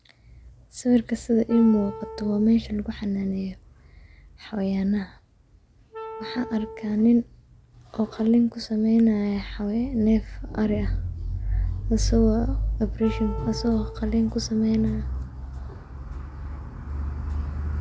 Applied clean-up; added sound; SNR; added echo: none; Wind instrument, woodwind instrument; 14 dB; none.